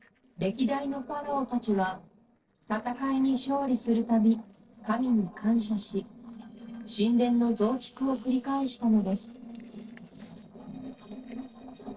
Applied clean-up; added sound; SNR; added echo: neural separator model SepFormer DNS4.